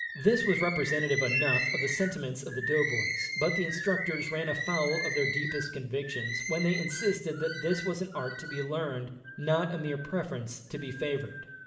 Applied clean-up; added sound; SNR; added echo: none; Bird; 3 dB; reverberation time 1.4 s.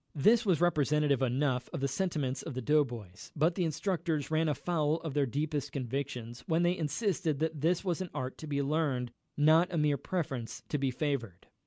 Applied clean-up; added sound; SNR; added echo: none; none; none; none.